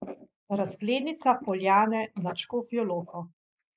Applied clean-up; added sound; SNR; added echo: neural mask model Resemble Enhance denoiser.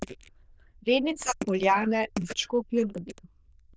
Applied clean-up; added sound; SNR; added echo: neural diffusion model UNIVERSE++.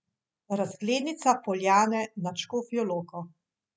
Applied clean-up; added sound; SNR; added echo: none; none; none; none.